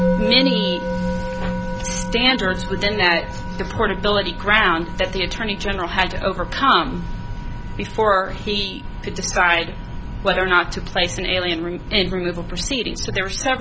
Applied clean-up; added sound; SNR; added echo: none; Musical instrument; 9 dB; none.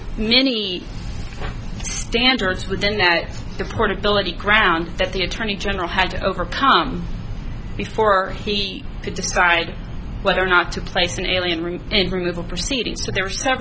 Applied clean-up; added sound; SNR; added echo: none; none; none; none.